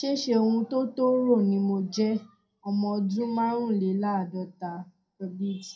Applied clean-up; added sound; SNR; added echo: none; none; none; reverberation time 0.2 s.